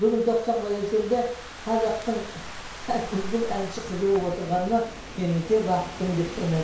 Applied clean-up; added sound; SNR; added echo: none; Rain / Thunderstorm; 12 dB; reverberation time 0.6 s.